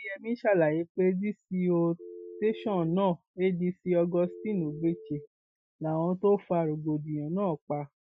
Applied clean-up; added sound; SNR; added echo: classical method Wiener filter.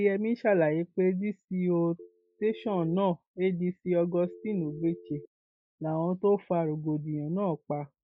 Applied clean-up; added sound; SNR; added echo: neural mask model DeepFilterNet 3.